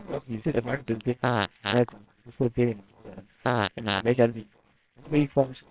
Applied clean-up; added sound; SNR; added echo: neural separator model SepFormer WHAMR!.